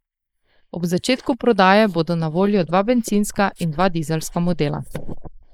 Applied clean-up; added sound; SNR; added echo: neural mask model Resemble Enhance denoiser.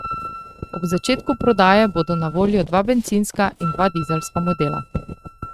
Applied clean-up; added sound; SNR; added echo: neural mask model RNNoise.